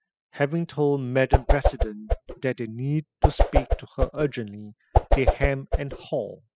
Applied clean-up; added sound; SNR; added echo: classical method spectral subtraction.